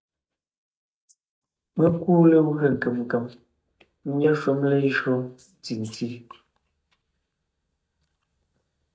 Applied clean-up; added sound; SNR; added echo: neural mask model DeepFilterNet 3.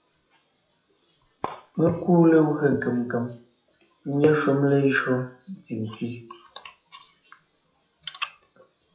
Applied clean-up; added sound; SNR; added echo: classical method WPE with log-MMSE.